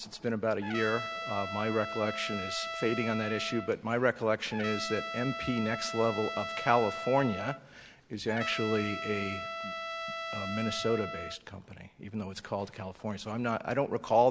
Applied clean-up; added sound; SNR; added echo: none; Trumpet; 6 dB; none.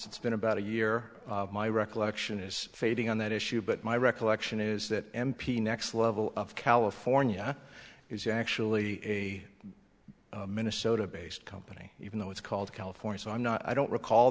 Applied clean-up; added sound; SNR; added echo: none; none; none; none.